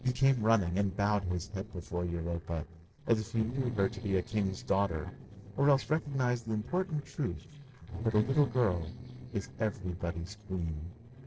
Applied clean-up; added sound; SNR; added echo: neural separator model SepFormer DNS4.